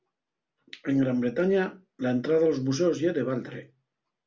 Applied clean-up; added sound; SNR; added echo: none; none; none; none.